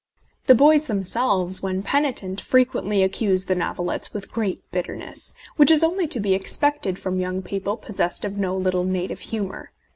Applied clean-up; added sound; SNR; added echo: none; none; none; none.